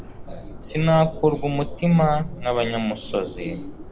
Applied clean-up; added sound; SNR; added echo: none; Subway, metro, underground; 11 dB; none.